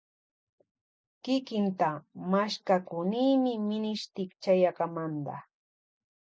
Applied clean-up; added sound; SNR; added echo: none; none; none; none.